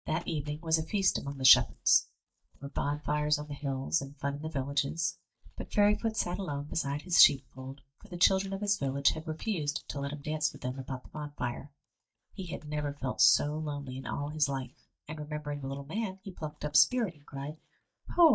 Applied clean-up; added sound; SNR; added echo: neural mask model DeepFilterNet 3.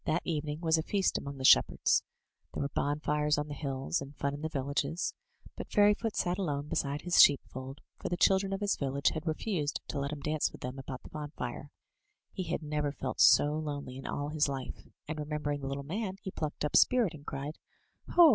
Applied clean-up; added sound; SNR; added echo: none; none; none; none.